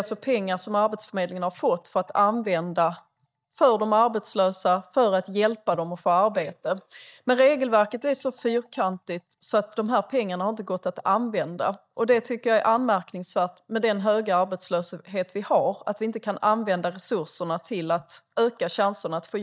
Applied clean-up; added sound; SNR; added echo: neural mask model DeepFilterNet 3.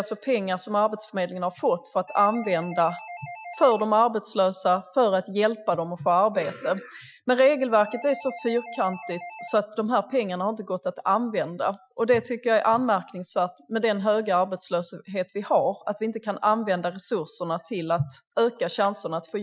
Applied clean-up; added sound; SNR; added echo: classical method Wiener filter.